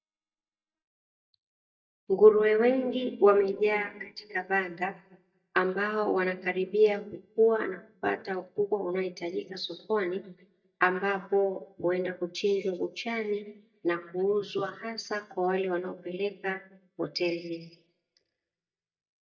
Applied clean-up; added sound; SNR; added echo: neural mask model DeepFilterNet 3.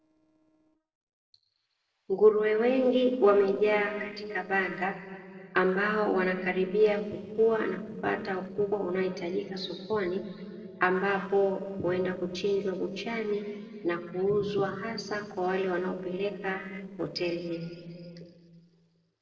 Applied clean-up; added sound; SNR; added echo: neural separator model SepFormer DNS4.